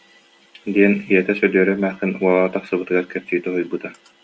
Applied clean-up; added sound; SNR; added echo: none; none; none; none.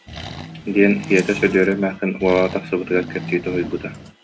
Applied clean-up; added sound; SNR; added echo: none; Camera + Accelerating, revving, vroom; 13 dB; none.